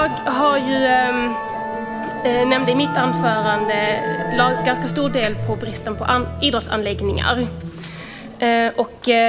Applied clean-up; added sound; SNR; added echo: none; Musical instrument; 5 dB; none.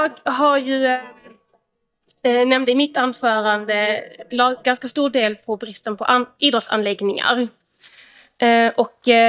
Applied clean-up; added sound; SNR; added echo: neural mask model DeepFilterNet 3.